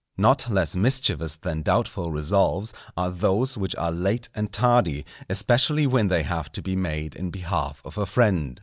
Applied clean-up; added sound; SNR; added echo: none; none; none; none.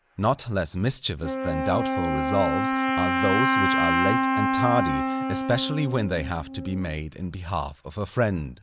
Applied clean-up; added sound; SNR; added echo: none; Wind instrument, woodwind instrument; -1 dB; none.